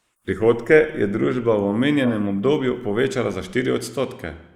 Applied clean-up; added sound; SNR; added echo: neural mask model Resemble Enhance denoiser.